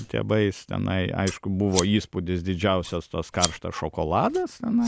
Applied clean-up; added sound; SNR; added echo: none; Scissors; 12 dB; none.